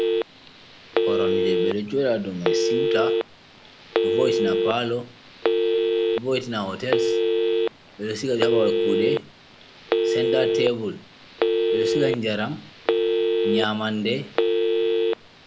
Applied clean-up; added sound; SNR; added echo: none; Telephone; -5 dB; none.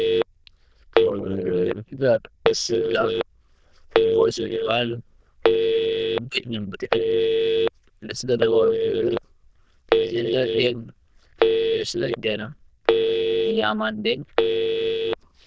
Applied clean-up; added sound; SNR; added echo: neural diffusion model UNIVERSE++.